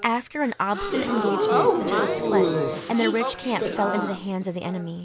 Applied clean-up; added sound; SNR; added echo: none; Crowd / Gasp; -1 dB; none.